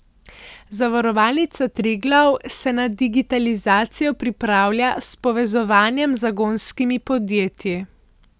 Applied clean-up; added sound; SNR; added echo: none; none; none; none.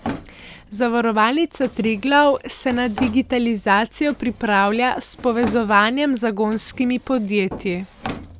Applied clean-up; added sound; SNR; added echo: none; Drawer open or close; 16 dB; none.